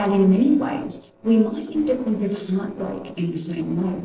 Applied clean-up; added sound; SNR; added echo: neural separator model SepFormer DNS4.